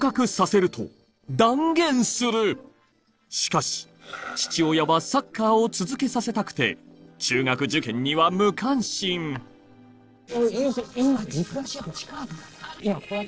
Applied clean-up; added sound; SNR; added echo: neural separator model SepFormer DNS4.